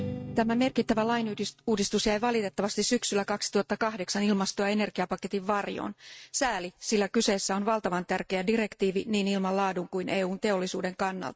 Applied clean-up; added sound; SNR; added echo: neural mask model RNNoise.